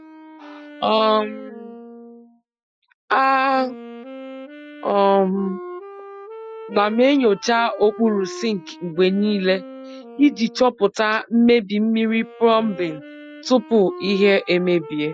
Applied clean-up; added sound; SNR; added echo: classical method Wiener filter.